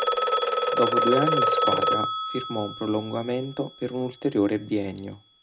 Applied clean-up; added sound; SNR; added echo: none; Telephone; -1 dB; none.